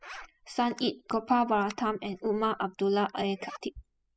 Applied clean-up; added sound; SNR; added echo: classical method spectral subtraction.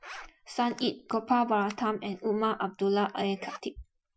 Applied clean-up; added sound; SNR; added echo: classical method Wiener filter.